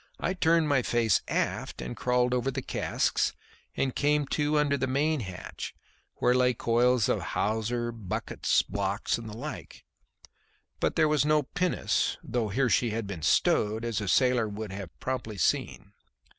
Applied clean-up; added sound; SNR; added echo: none; none; none; none.